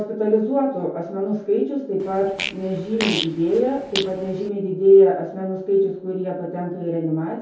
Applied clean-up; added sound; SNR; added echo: none; Fart; 10 dB; reverberation time 0.6 s.